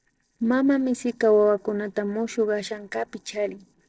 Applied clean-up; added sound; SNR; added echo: neural separator model SepFormer DNS4.